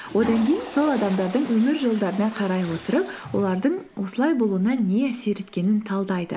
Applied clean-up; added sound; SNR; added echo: none; Toilet flush / Water; 16 dB; none.